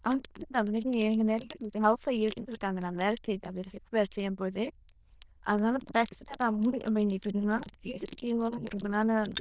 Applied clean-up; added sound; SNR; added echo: neural diffusion model UNIVERSE++.